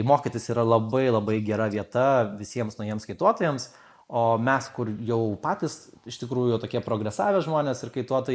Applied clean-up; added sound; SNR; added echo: neural mask model Resemble Enhance denoiser.